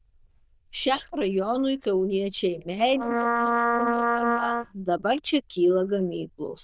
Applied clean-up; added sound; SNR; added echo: neural diffusion model UNIVERSE++.